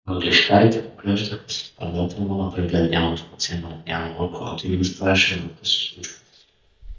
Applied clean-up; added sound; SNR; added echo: neural mask model DeepFilterNet 3.